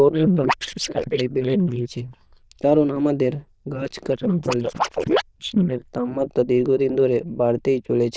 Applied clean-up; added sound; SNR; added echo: neural diffusion model UNIVERSE++.